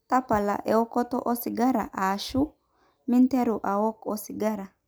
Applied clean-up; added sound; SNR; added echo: none; none; none; none.